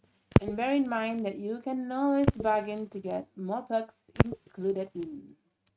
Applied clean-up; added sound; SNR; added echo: neural mask model RNNoise.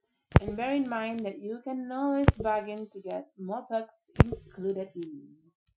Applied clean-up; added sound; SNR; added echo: classical method Wiener filter.